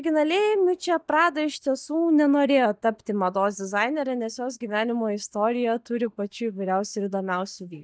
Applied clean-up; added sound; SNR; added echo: neural mask model DeepFilterNet 3.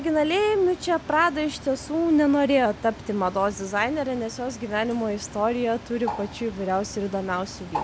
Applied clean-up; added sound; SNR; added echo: none; Bird; 14 dB; none.